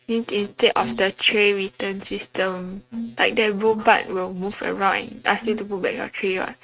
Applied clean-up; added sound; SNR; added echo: neural mask model RNNoise.